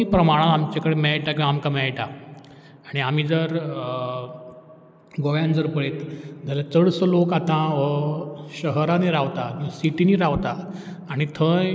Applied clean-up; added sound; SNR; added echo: none; none; none; none.